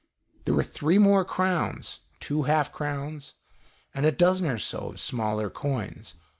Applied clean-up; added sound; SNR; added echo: none; none; none; none.